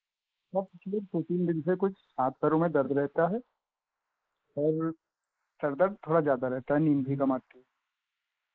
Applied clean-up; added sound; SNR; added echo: neural mask model Resemble Enhance denoiser.